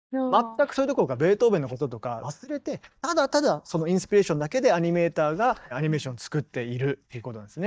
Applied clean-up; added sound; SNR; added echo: neural mask model DeepFilterNet 3.